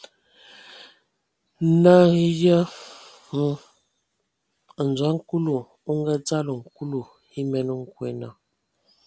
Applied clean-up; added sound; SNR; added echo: none; none; none; none.